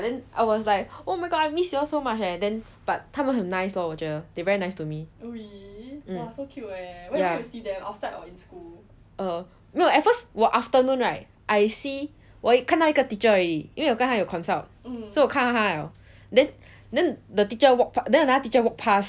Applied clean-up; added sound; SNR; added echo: none; none; none; none.